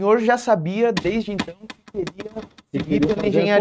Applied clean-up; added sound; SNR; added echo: neural mask model RNNoise.